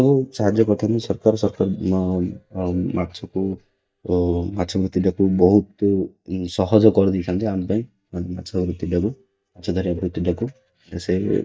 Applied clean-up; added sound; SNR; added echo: neural mask model DeepFilterNet 3.